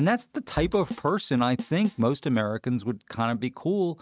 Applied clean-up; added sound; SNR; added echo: neural mask model RNNoise.